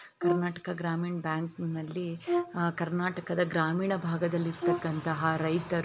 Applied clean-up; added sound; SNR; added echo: none; Brass instrument; 4 dB; none.